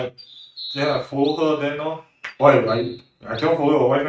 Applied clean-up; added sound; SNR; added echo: neural mask model RNNoise.